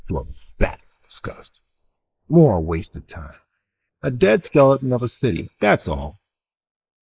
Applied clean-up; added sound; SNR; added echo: neural mask model Resemble Enhance denoiser.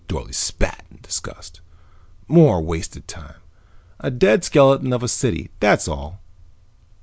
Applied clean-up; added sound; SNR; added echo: none; none; none; none.